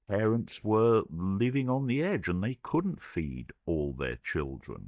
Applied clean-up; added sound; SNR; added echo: neural mask model DeepFilterNet 3.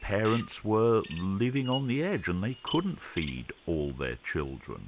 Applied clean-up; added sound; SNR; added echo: none; Bird vocalization, bird call, bird song; 16 dB; none.